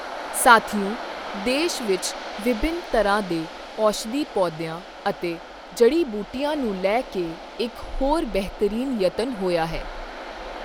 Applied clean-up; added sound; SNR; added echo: none; Waves, surf; 12 dB; none.